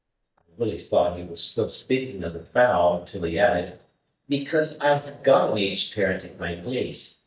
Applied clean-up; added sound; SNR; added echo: neural mask model DeepFilterNet 3.